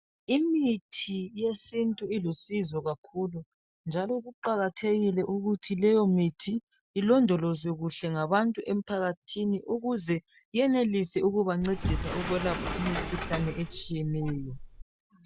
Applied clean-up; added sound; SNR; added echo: none; Sliding door; 6 dB; none.